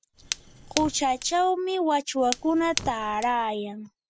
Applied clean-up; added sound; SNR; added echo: none; Fire; 11 dB; none.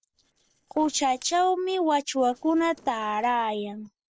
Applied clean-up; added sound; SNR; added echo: neural separator model SepFormer DNS4.